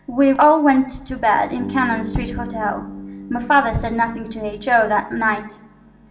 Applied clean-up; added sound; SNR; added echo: none; Bass guitar; 16 dB; reverberation time 0.6 s.